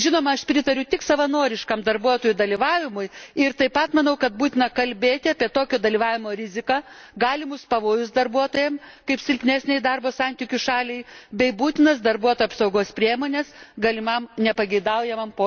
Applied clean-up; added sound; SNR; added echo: none; none; none; none.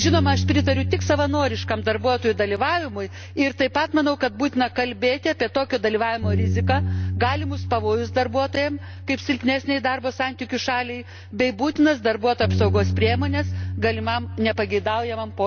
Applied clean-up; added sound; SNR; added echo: none; Bass guitar; 5 dB; none.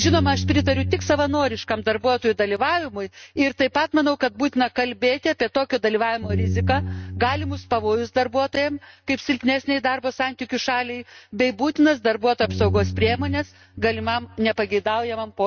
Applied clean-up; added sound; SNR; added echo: neural mask model RNNoise.